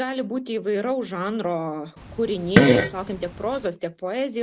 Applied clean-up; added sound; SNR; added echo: none; Fart; -5 dB; none.